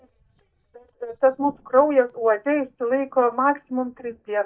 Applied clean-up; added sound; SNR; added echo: neural mask model DeepFilterNet 3.